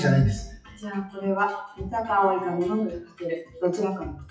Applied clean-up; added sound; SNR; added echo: classical method WPE with log-MMSE.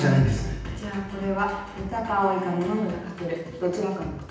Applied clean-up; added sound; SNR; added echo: none; Bowed string instrument; 10 dB; reverberation time 0.9 s.